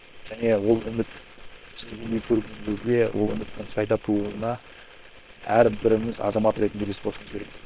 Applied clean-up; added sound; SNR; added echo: neural separator model SepFormer WHAM!.